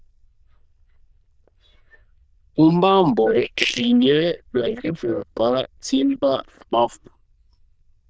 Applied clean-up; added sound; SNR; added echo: neural diffusion model UNIVERSE++.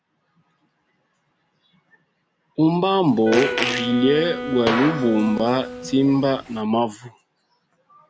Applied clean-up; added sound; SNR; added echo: none; Fart + Wind instrument, woodwind instrument; 5 dB; none.